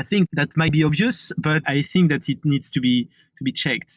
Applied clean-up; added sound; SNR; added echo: none; none; none; none.